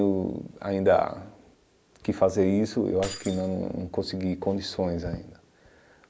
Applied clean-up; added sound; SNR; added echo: none; Keys jangling; 15 dB; none.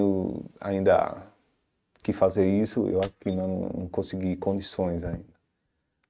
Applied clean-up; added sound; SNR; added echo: neural mask model RNNoise.